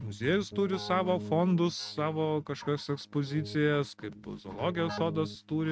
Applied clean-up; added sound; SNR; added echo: neural mask model RNNoise.